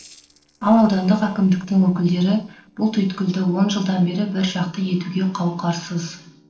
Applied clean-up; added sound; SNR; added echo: neural separator model SepFormer DNS4.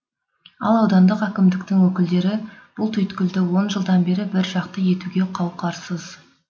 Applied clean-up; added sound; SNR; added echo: none; none; none; none.